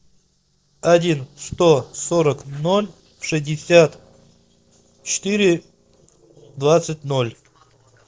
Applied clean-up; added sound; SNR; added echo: neural separator model SepFormer DNS4.